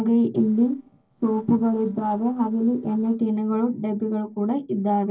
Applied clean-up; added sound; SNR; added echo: neural separator model SepFormer DNS4.